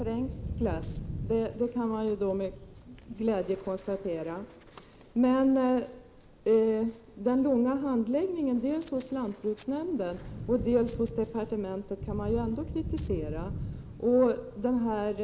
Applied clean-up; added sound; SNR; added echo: none; Thunder / Rain; 12 dB; none.